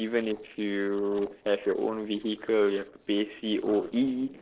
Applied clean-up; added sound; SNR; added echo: neural separator model SepFormer DNS4.